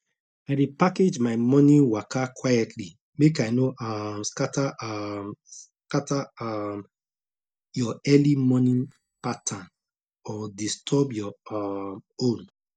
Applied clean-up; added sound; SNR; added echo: neural mask model DeepFilterNet 3.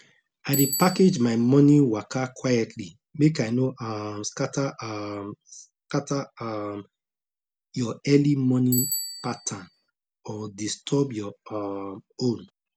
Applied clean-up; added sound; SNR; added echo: none; Bicycle bell; 14 dB; none.